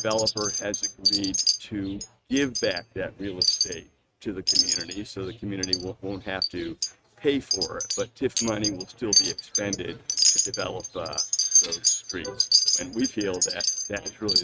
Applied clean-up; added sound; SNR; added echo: neural mask model RNNoise.